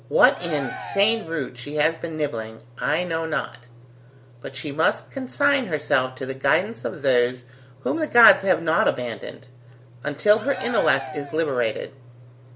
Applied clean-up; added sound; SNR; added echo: none; Cheering; 12 dB; none.